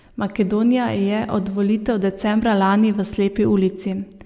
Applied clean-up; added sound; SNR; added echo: none; none; none; none.